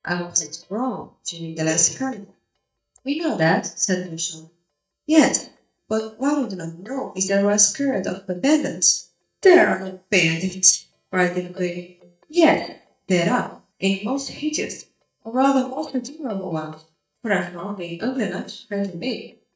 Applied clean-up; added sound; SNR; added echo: neural mask model DeepFilterNet 3.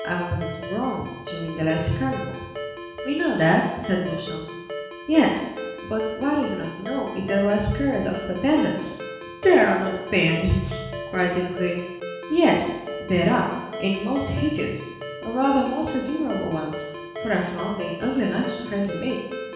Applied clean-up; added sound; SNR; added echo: none; Ringtone; 11 dB; reverberation time 1.1 s.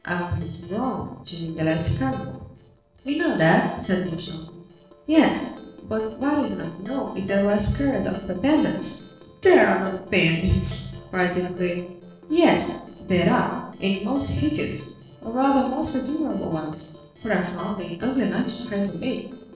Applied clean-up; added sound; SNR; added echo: neural separator model SepFormer DNS4.